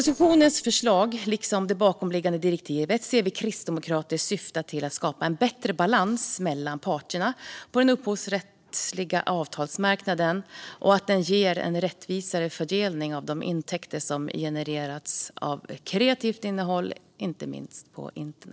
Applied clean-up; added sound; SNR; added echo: neural separator model SepFormer DNS4.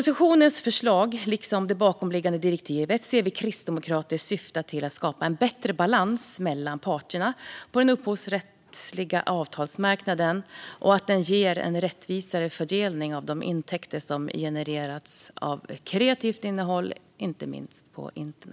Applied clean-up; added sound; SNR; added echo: none; none; none; none.